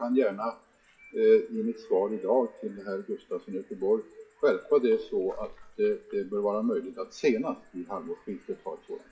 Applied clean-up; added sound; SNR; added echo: classical method WPE with log-MMSE.